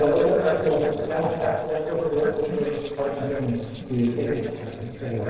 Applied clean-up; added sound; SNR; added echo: neural separator model SepFormer DNS4.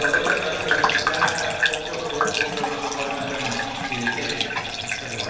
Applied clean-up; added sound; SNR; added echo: none; Bathtub (filling or washing) / Gurgling; -3 dB; reverberation time 1.9 s.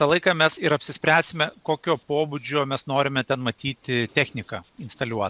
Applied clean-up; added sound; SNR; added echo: none; none; none; none.